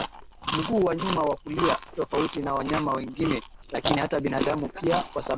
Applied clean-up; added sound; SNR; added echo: none; Chewing, mastication; 6 dB; none.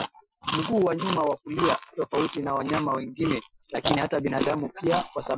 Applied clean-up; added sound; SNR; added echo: classical method Wiener filter.